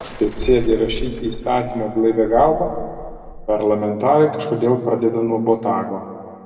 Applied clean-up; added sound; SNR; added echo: none; Bus / Engine; 10 dB; reverberation time 2.1 s.